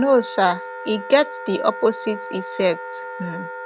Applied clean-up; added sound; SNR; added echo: none; Wind instrument, woodwind instrument; 11 dB; none.